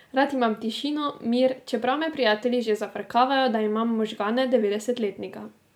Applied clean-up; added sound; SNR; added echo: none; none; none; none.